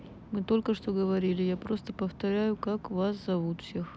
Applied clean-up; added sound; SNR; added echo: none; none; none; none.